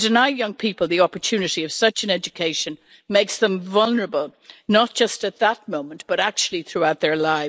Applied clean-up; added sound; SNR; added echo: neural mask model Resemble Enhance denoiser.